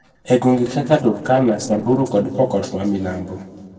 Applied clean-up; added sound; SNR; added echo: neural separator model SepFormer DNS4.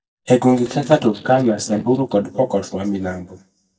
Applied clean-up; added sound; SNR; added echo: neural mask model DeepFilterNet 3.